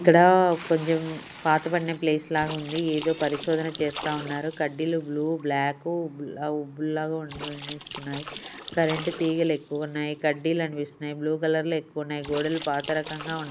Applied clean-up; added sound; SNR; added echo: none; Splash, splatter + Water / Splash, splatter; 16 dB; none.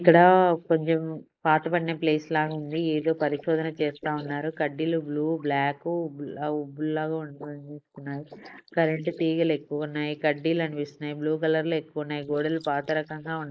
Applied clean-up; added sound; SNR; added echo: neural mask model Resemble Enhance denoiser.